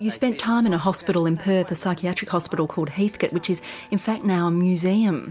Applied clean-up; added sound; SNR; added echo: none; none; none; none.